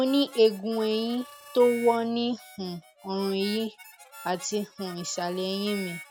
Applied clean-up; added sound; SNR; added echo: none; Harmonica; 18 dB; none.